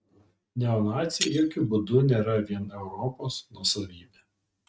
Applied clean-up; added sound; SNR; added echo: neural mask model RNNoise.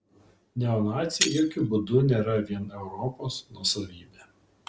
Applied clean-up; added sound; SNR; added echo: none; Shatter; 7 dB; none.